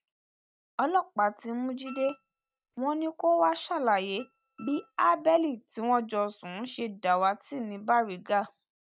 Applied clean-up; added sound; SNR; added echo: neural mask model RNNoise.